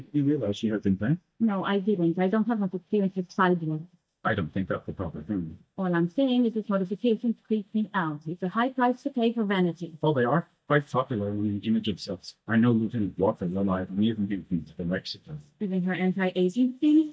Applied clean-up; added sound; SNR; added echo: neural mask model DeepFilterNet 3.